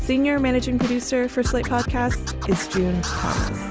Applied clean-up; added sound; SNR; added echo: none; Scratching (performance technique); 12 dB; none.